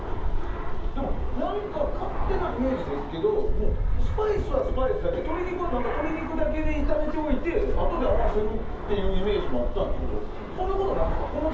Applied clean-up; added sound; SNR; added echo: none; Fixed-wing aircraft, airplane; -3 dB; reverberation time 0.5 s.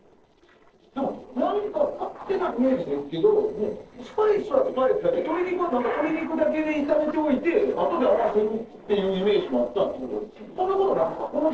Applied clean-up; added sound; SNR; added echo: neural separator model SepFormer DNS4.